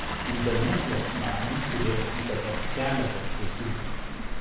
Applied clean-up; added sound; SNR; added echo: none; Water; -1 dB; reverberation time 1.1 s.